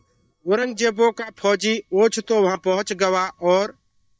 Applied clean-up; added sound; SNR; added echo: neural mask model DeepFilterNet 3.